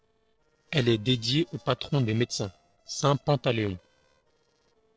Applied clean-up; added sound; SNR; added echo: neural separator model SepFormer DNS4.